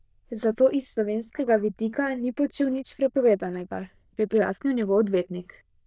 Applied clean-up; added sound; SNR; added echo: neural diffusion model UNIVERSE++.